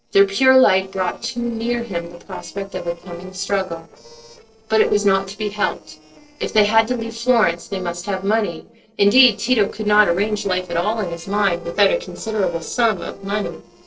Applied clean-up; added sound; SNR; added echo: neural separator model SepFormer DNS4.